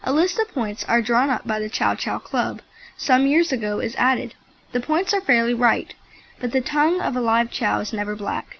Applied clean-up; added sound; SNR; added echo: none; none; none; none.